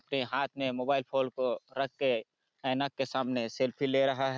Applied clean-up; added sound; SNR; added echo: none; none; none; none.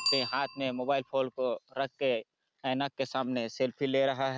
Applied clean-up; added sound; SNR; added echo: none; Bicycle bell; 10 dB; none.